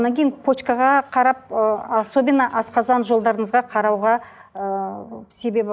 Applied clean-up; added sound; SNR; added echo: none; none; none; none.